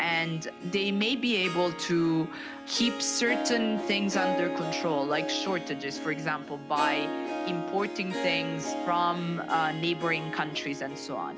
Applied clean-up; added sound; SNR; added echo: none; Harp; 5 dB; none.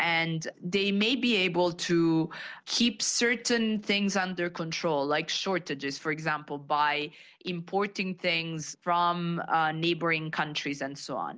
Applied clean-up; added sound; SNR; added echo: none; none; none; none.